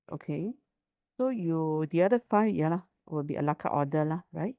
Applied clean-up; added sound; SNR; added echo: neural mask model DeepFilterNet 3.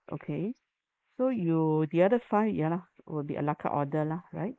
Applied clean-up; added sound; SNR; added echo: neural mask model Resemble Enhance denoiser.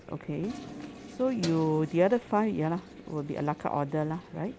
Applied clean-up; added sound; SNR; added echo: none; Toilet flush + Keys jangling; 16 dB; none.